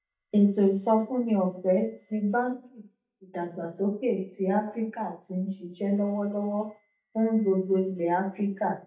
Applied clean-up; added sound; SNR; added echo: neural mask model DeepFilterNet 3.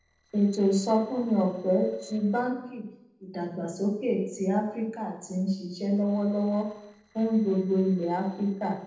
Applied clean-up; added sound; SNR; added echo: neural separator model SepFormer DNS4.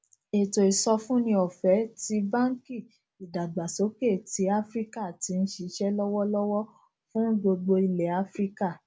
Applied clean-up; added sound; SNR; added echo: none; none; none; none.